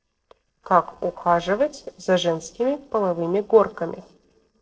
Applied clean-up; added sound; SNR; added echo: neural separator model SepFormer DNS4.